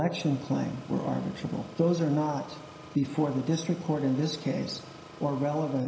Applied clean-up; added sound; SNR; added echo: none; Engine; 18 dB; reverberation time 0.9 s.